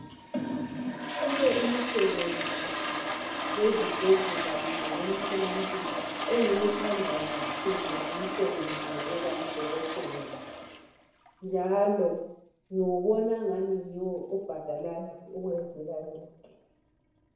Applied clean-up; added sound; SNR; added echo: none; Toilet flush; 3 dB; reverberation time 0.8 s.